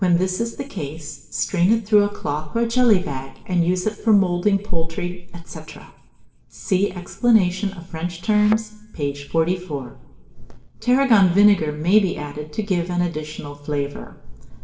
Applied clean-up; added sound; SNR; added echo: none; Thump, thud; 16 dB; reverberation time 0.7 s.